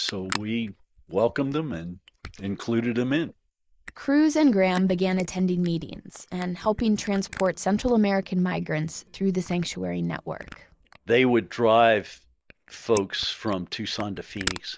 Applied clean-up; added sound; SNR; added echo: neural mask model Resemble Enhance denoiser.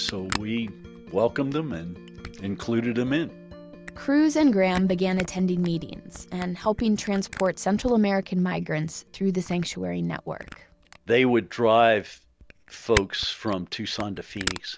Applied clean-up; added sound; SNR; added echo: none; Camera; 15 dB; none.